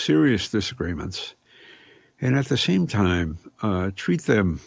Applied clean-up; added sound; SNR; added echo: none; none; none; none.